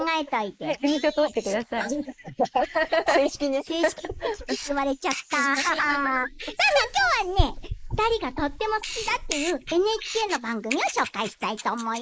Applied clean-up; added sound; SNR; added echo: neural mask model Resemble Enhance denoiser.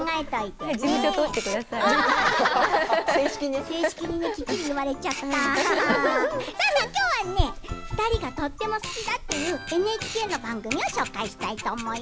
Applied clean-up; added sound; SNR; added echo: none; Camera; 11 dB; none.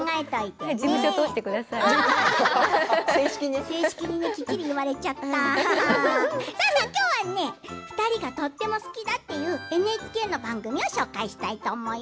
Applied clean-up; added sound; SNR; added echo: none; none; none; none.